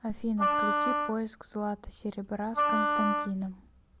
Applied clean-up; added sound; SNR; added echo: none; Wind instrument, woodwind instrument; -3 dB; none.